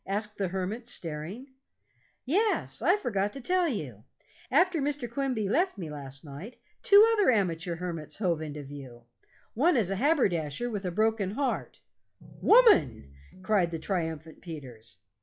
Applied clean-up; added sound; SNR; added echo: classical method log-MMSE.